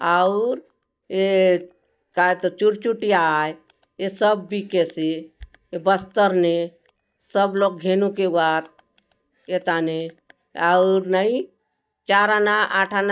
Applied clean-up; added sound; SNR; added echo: neural mask model DeepFilterNet 3.